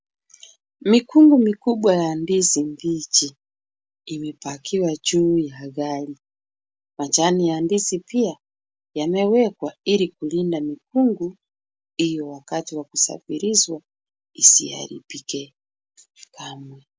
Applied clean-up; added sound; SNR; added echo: none; none; none; none.